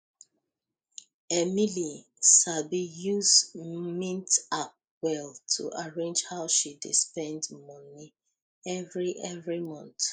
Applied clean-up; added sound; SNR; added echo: neural mask model Resemble Enhance denoiser.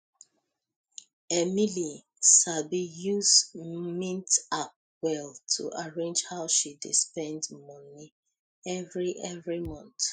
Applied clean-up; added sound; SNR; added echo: classical method spectral subtraction.